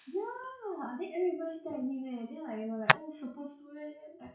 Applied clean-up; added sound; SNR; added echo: classical method WPE with log-MMSE.